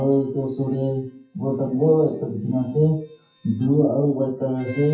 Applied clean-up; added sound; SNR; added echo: classical method WPE with log-MMSE.